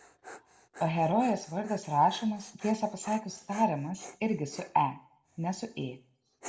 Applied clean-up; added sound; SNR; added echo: none; Dog; 19 dB; reverberation time 0.5 s.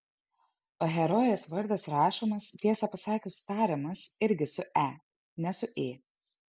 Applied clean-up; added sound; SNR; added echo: none; none; none; none.